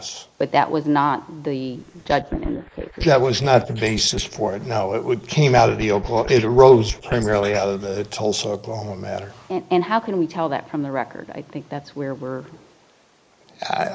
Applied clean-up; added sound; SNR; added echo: neural mask model Resemble Enhance denoiser.